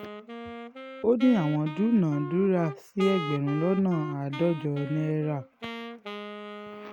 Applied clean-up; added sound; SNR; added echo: none; Wind instrument, woodwind instrument; 12 dB; none.